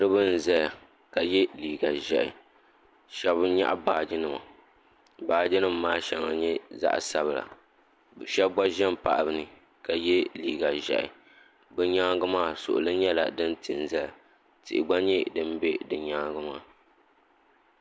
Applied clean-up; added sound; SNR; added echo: none; none; none; none.